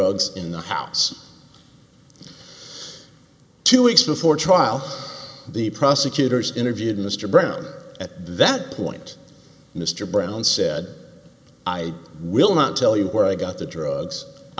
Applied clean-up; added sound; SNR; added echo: none; none; none; none.